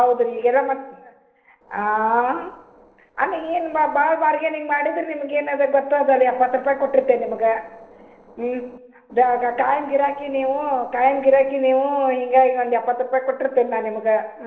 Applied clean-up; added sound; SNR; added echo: neural separator model SepFormer DNS4.